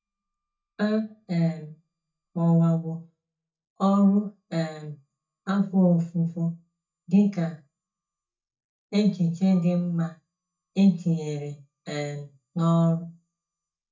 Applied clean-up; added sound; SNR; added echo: neural mask model DeepFilterNet 3.